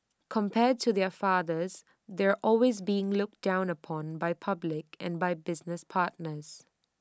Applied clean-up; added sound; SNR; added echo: none; none; none; none.